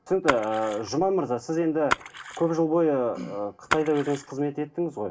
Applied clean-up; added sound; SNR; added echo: none; Splash, splatter; 9 dB; reverberation time 0.2 s.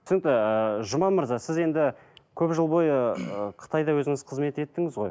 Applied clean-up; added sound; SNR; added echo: none; none; none; none.